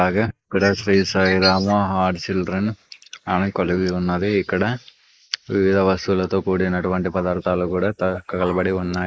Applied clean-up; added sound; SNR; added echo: neural mask model Resemble Enhance denoiser.